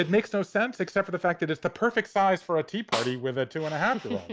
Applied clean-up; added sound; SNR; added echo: none; Snare drum; 9 dB; none.